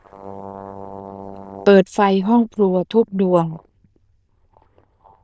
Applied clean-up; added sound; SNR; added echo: neural diffusion model UNIVERSE++.